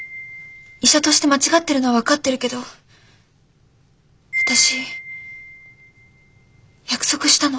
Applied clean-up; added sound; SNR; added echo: none; Wind chime; 11 dB; none.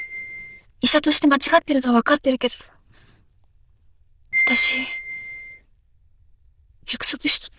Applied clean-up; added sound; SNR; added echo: neural diffusion model UNIVERSE++.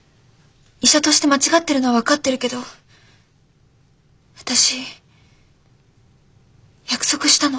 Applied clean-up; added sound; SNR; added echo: none; none; none; none.